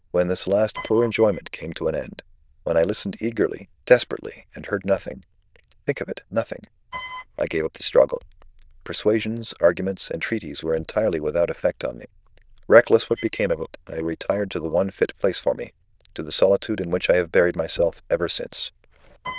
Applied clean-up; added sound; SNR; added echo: neural diffusion model UNIVERSE++.